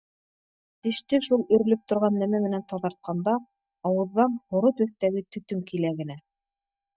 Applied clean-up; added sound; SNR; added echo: neural mask model DeepFilterNet 3.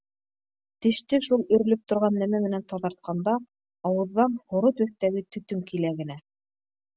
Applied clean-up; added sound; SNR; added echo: none; none; none; none.